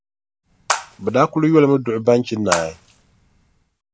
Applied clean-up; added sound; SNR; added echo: none; Water / Splash, splatter; 10 dB; none.